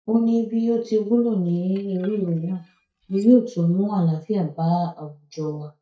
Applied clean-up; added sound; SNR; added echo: neural mask model DeepFilterNet 3.